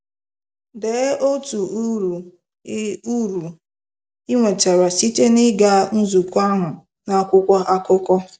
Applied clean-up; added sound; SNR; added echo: none; none; none; none.